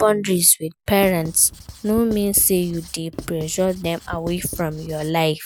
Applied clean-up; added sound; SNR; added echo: none; Writing; 16 dB; none.